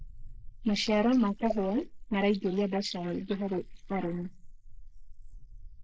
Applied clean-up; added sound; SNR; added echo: neural mask model Resemble Enhance denoiser.